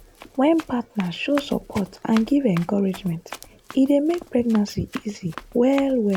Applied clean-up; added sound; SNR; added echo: none; Run; 18 dB; none.